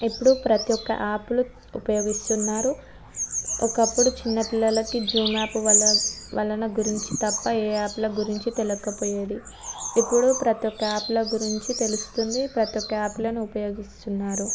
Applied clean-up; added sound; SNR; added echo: none; Bird vocalization, bird call, bird song; 5 dB; none.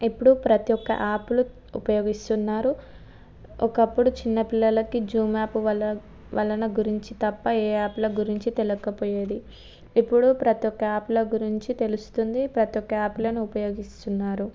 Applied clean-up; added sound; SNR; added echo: none; none; none; none.